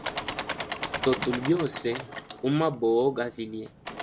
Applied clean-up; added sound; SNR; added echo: none; Engine / Mechanisms; 7 dB; none.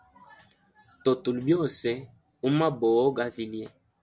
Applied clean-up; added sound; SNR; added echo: none; none; none; none.